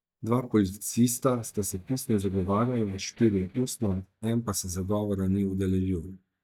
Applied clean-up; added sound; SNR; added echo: neural mask model DeepFilterNet 3.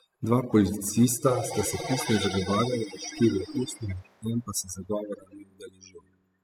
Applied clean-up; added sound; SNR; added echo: classical method spectral subtraction.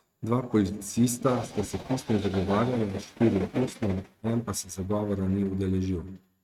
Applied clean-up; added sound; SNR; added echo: neural mask model RNNoise.